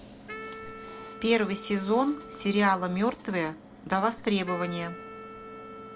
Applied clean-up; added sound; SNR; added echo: none; Wind instrument, woodwind instrument + Chink, clink; 15 dB; none.